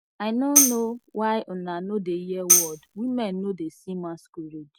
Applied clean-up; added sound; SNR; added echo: none; Tambourine; -3 dB; none.